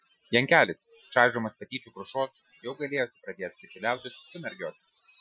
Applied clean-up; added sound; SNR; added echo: classical method Wiener filter.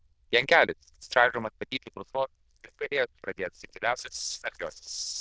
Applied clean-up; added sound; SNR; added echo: neural diffusion model UNIVERSE++.